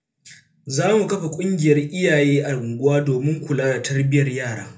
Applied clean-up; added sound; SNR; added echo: none; none; none; reverberation time 0.3 s.